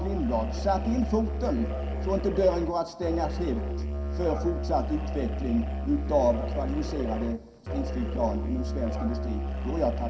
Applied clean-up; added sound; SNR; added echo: none; Musical instrument; 2 dB; reverberation time 0.3 s.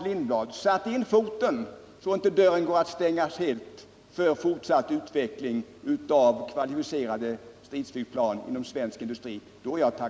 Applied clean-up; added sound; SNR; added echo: none; none; none; none.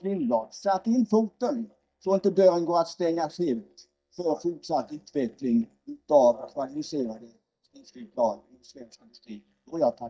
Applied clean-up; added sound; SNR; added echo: neural mask model DeepFilterNet 3.